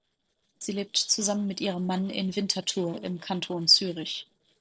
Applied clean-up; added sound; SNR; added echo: neural separator model SepFormer DNS4.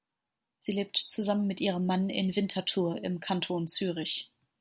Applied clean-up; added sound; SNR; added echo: none; none; none; none.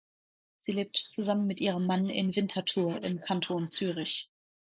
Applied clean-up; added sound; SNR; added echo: neural mask model Resemble Enhance denoiser.